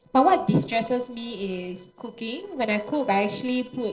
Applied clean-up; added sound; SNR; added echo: neural separator model SepFormer DNS4.